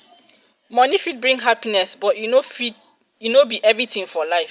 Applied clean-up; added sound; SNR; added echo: none; none; none; none.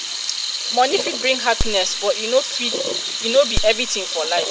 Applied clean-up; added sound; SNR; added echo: none; Sink (filling or washing) / Water tap, faucet + Crack; 2 dB; none.